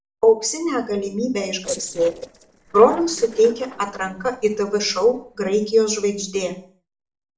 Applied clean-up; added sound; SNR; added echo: neural separator model SepFormer DNS4.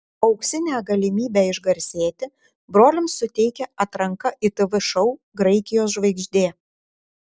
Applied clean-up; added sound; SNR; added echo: none; none; none; none.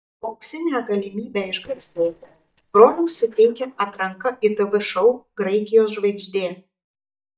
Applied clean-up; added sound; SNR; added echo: neural mask model DeepFilterNet 3.